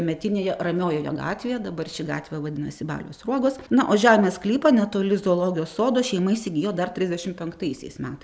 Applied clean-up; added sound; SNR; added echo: none; none; none; none.